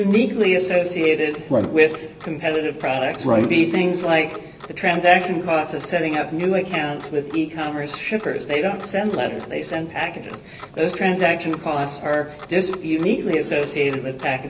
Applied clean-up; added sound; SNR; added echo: none; Clock; 19 dB; none.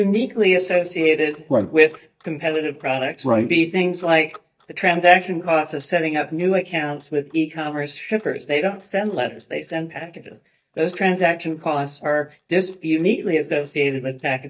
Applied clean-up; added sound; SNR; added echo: neural mask model DeepFilterNet 3.